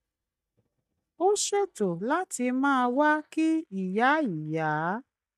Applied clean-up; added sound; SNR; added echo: neural mask model DeepFilterNet 3.